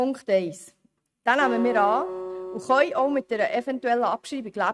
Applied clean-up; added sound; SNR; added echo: neural mask model RNNoise.